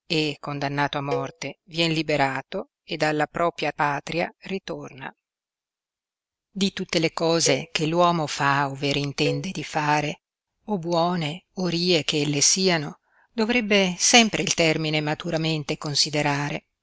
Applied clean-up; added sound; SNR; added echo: none; Cowbell; 13 dB; none.